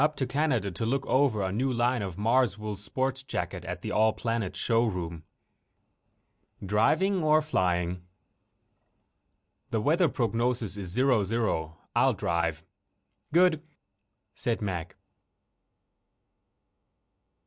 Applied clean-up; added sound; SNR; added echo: none; none; none; none.